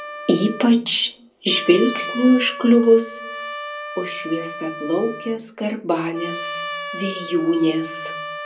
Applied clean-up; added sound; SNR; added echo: none; Trumpet; 12 dB; reverberation time 0.2 s.